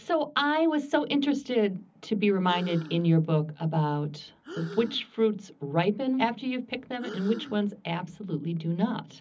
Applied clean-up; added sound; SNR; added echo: none; Breathing; 18 dB; reverberation time 0.4 s.